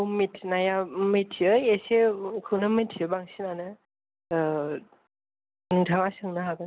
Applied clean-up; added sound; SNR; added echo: none; none; none; none.